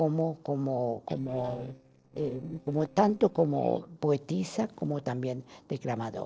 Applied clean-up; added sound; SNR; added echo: neural separator model SepFormer DNS4.